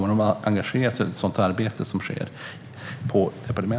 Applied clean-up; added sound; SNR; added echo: none; none; none; none.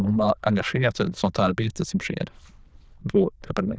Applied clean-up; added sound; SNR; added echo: neural diffusion model UNIVERSE++.